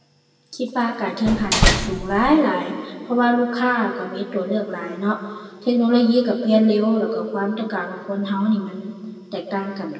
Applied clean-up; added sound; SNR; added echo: none; Slam; -1 dB; reverberation time 2.0 s.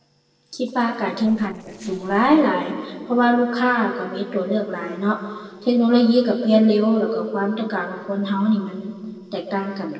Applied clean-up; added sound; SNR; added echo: neural separator model SepFormer DNS4.